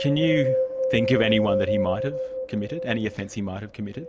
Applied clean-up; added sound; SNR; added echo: none; Wind; 1 dB; none.